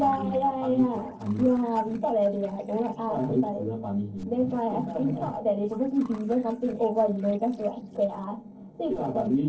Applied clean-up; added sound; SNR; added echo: neural separator model SepFormer DNS4.